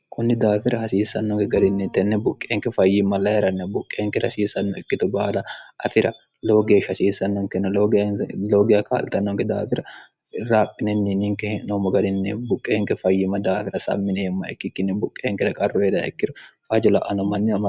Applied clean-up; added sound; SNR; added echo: none; Bowed string instrument; 20 dB; none.